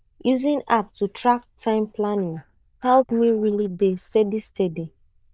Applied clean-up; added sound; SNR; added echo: neural diffusion model UNIVERSE++.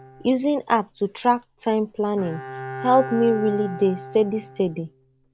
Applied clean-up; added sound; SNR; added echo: none; Bowed string instrument; 14 dB; none.